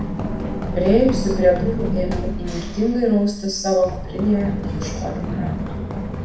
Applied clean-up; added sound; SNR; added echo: none; Run; 4 dB; reverberation time 0.6 s.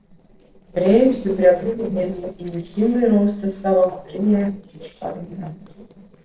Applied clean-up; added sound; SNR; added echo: neural separator model SepFormer DNS4.